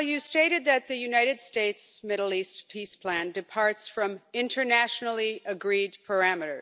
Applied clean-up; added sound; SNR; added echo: none; none; none; none.